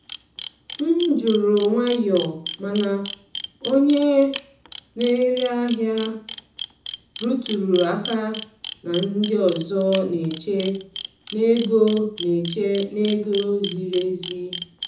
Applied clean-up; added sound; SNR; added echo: none; Camera; 12 dB; reverberation time 0.6 s.